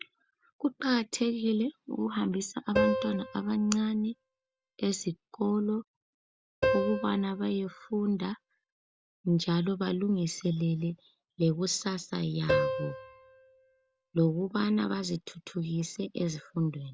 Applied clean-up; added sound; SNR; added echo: none; Piano; 5 dB; none.